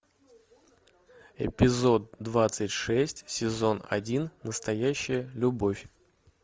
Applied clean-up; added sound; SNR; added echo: none; none; none; none.